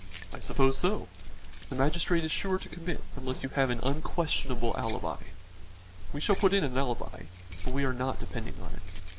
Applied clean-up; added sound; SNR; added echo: none; Cricket + Keys jangling; 15 dB; none.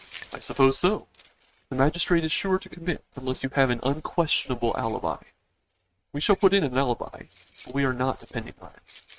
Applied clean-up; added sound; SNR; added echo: neural mask model RNNoise.